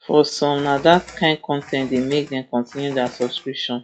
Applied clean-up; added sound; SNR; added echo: classical method log-MMSE.